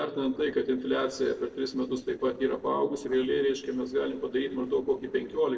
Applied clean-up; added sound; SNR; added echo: neural separator model SepFormer DNS4.